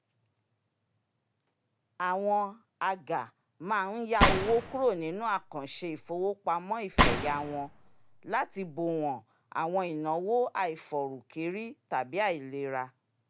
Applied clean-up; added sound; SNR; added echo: none; Gunshot, gunfire; -1 dB; none.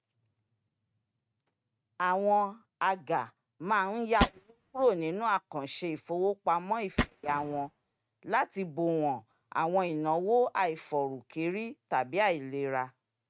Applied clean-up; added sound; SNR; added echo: neural mask model RNNoise.